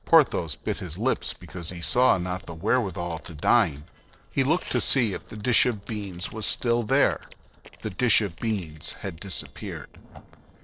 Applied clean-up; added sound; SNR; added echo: neural separator model SepFormer DNS4.